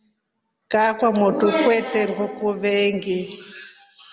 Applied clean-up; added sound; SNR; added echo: none; none; none; none.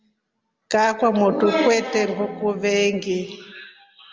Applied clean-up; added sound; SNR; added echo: none; Organ; 18 dB; none.